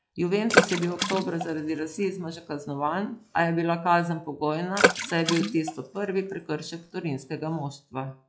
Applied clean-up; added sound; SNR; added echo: classical method log-MMSE.